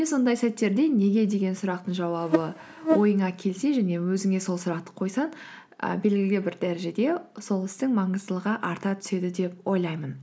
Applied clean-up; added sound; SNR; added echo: neural mask model Resemble Enhance denoiser.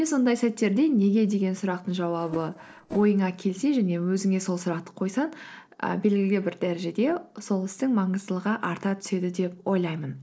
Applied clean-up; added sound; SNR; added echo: neural separator model SepFormer DNS4.